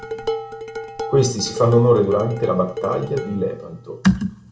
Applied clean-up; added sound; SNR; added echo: none; Dishes, pots, and pans; 11 dB; reverberation time 0.4 s.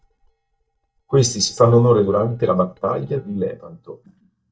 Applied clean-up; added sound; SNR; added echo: neural mask model DeepFilterNet 3.